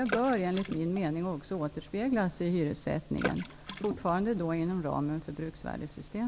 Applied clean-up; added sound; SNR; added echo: none; Water / Splash, splatter; 12 dB; none.